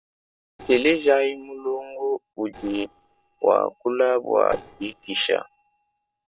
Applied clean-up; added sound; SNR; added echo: neural separator model SepFormer DNS4.